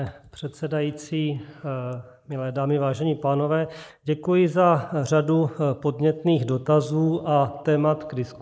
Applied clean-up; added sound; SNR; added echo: neural mask model Resemble Enhance denoiser.